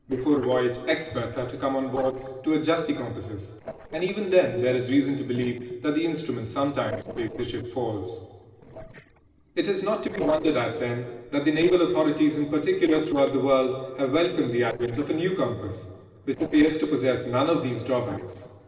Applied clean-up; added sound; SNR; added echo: neural separator model SepFormer DNS4.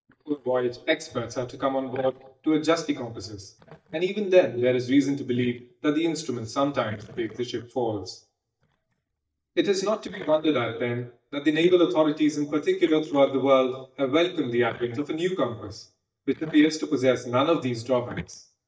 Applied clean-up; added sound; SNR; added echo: neural mask model DeepFilterNet 3.